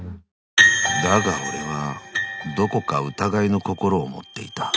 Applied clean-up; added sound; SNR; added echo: none; none; none; none.